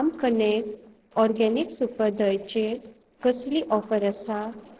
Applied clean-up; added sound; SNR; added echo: neural separator model SepFormer DNS4.